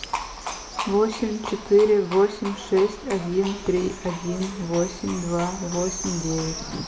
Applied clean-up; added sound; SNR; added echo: none; Livestock, farm animals, working animals; 10 dB; reverberation time 0.9 s.